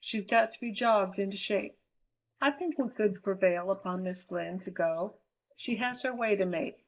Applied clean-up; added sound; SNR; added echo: neural mask model Resemble Enhance denoiser.